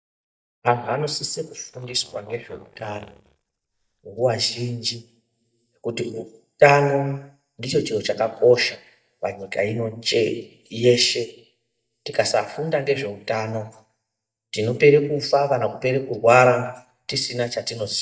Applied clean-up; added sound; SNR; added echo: neural mask model DeepFilterNet 3.